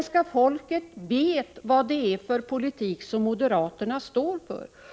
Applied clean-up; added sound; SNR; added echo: none; none; none; none.